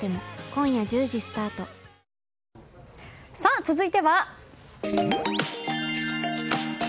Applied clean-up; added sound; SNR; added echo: none; none; none; none.